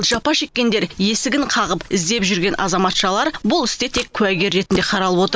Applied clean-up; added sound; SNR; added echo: none; Camera; 18 dB; none.